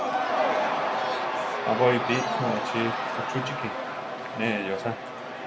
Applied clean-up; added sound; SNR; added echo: none; Crowd / Cheering; -2 dB; none.